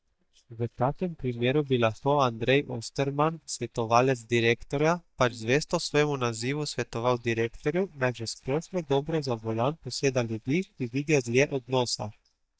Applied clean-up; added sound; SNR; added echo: neural mask model DeepFilterNet 3.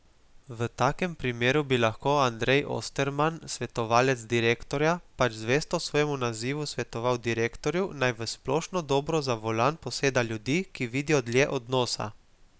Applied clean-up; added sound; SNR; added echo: none; none; none; none.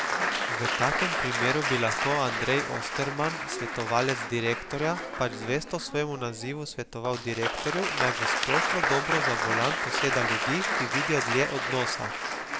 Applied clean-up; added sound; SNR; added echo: none; Applause; -1 dB; none.